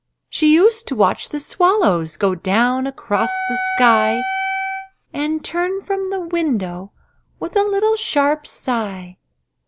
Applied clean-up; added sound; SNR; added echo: none; Wind instrument, woodwind instrument; 3 dB; none.